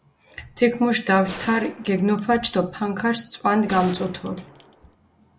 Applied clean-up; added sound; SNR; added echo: none; Gunshot, gunfire; 16 dB; none.